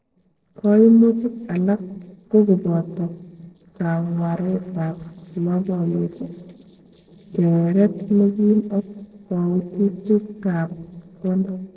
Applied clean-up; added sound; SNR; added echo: neural separator model SepFormer DNS4.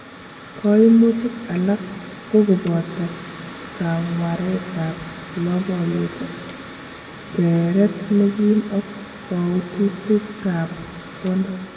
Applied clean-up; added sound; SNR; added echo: none; Mechanical fan; 15 dB; reverberation time 1.4 s.